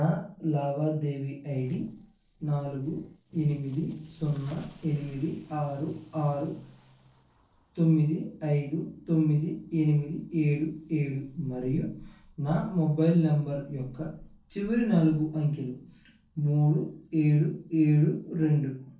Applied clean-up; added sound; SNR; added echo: neural separator model SepFormer DNS4.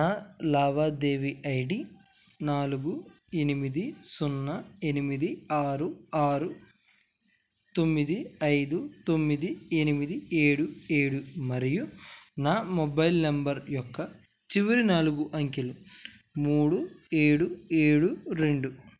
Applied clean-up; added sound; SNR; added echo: none; none; none; none.